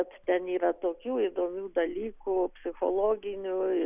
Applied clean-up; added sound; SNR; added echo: none; none; none; none.